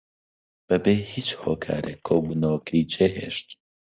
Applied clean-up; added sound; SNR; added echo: neural mask model DeepFilterNet 3.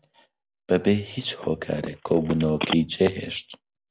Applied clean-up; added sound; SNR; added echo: none; Telephone; 10 dB; none.